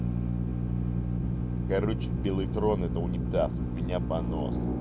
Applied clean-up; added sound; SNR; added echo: none; Drill; -4 dB; none.